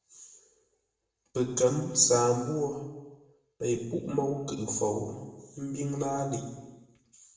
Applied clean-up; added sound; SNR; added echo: none; none; none; reverberation time 1.0 s.